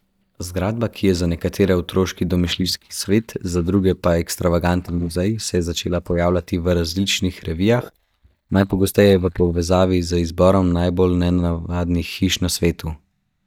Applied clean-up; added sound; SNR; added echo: neural mask model DeepFilterNet 3.